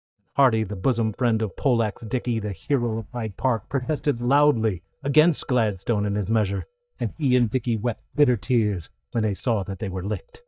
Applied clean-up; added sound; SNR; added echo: neural mask model DeepFilterNet 3.